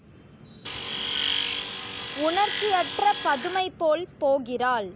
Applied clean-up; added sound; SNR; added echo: none; Tools; 4 dB; none.